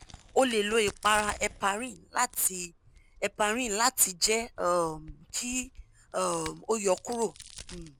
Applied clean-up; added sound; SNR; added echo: none; Crack; 19 dB; none.